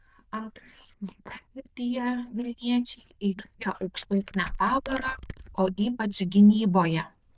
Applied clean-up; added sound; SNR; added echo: neural diffusion model UNIVERSE++.